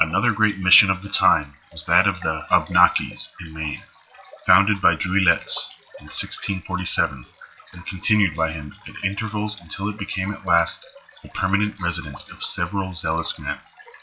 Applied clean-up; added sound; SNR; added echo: classical method WPE with log-MMSE.